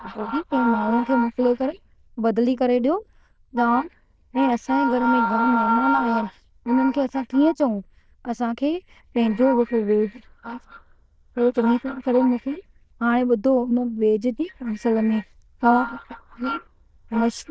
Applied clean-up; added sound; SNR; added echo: neural diffusion model UNIVERSE++.